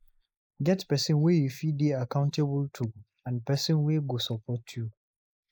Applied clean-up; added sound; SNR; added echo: neural mask model Resemble Enhance denoiser.